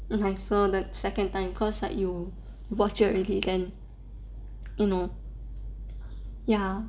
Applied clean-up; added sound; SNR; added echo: none; none; none; none.